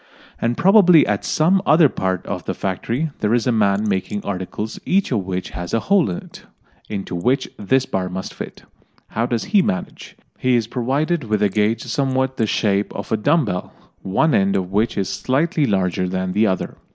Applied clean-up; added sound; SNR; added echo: neural mask model Resemble Enhance denoiser.